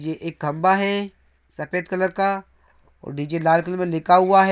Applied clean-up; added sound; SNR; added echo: none; none; none; none.